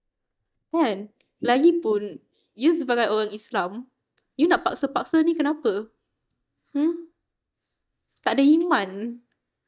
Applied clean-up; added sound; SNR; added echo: neural mask model DeepFilterNet 3.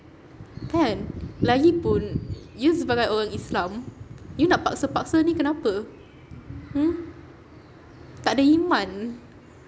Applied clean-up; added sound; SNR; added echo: none; none; none; none.